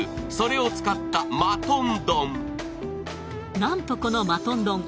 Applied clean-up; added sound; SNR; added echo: none; none; none; none.